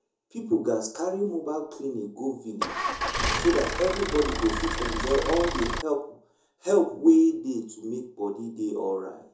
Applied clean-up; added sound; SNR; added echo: none; Idling / Engine starting / Motor vehicle (road); 2 dB; reverberation time 0.6 s.